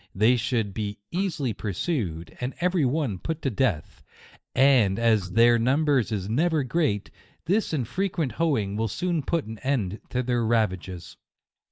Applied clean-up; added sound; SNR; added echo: neural mask model Resemble Enhance denoiser.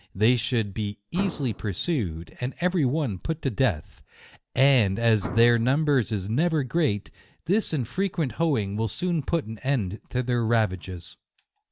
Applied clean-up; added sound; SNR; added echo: none; Explosion; 13 dB; none.